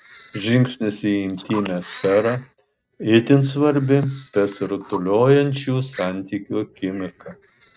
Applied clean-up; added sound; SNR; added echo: neural mask model RNNoise.